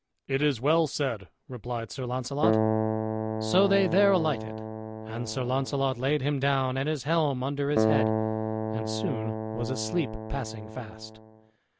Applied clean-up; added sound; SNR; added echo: none; Keyboard (musical); 1 dB; none.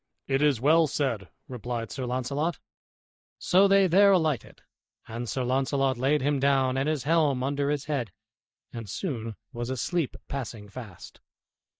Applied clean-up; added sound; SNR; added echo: neural mask model Resemble Enhance denoiser.